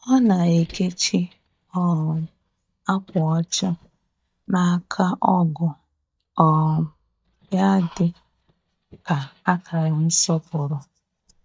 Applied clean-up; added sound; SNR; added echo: neural mask model DeepFilterNet 3.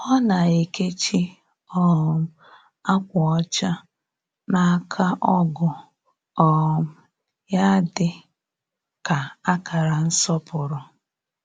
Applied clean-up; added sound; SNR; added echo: none; none; none; none.